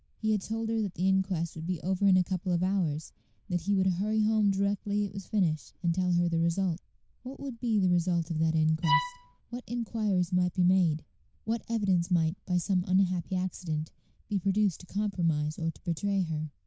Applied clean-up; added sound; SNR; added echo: neural diffusion model UNIVERSE++.